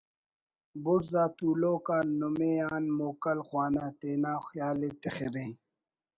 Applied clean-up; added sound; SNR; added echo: none; none; none; none.